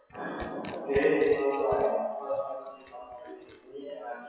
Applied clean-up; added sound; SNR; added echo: classical method WPE with log-MMSE.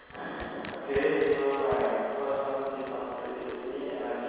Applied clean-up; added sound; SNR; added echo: none; Crushing; 18 dB; reverberation time 2.2 s.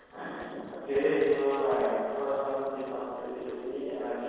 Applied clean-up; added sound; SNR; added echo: neural separator model SepFormer DNS4.